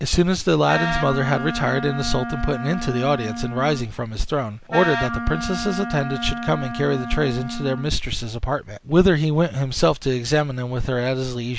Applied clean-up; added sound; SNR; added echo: none; Wind instrument, woodwind instrument; 7 dB; none.